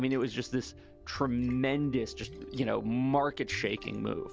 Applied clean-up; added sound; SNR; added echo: none; Splash, splatter; 18 dB; none.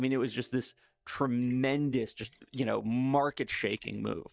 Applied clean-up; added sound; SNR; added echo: neural mask model DeepFilterNet 3.